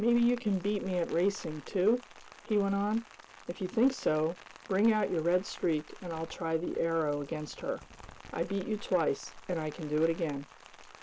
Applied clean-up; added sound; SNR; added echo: none; Rain; 19 dB; none.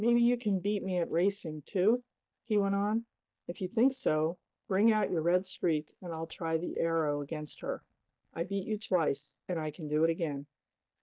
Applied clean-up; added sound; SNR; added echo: neural mask model DeepFilterNet 3.